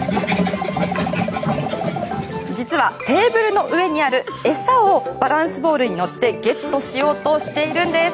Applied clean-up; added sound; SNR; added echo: none; Cough; 19 dB; none.